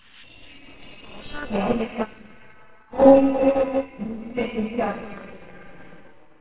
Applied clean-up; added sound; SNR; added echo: neural separator model SepFormer WHAMR!.